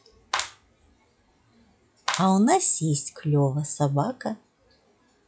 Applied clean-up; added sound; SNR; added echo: classical method log-MMSE.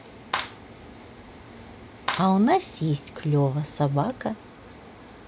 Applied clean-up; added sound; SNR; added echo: none; Clapping; 10 dB; none.